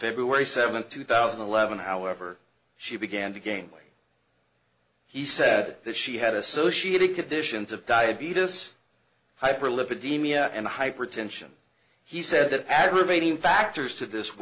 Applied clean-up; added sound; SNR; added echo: none; none; none; none.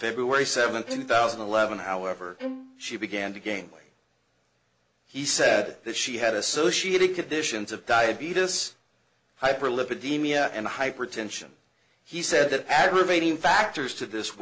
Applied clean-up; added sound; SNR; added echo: none; Bowed string instrument; 12 dB; none.